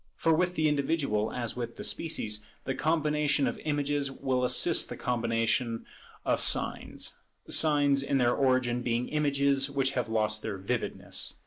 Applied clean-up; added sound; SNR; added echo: neural mask model Resemble Enhance denoiser.